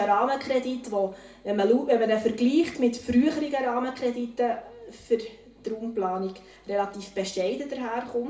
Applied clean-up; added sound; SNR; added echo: none; none; none; reverberation time 0.4 s.